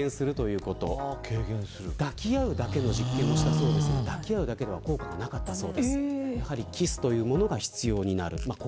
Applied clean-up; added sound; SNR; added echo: none; Livestock, farm animals, working animals; 0 dB; none.